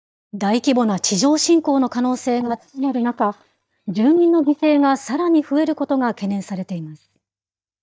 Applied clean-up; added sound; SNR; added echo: neural mask model DeepFilterNet 3.